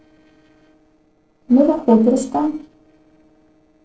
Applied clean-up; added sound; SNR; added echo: neural separator model SepFormer DNS4.